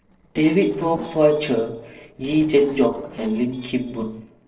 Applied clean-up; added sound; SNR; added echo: neural separator model SepFormer DNS4.